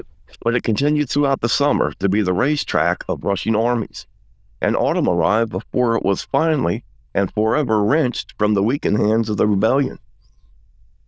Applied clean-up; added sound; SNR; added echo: neural diffusion model UNIVERSE++.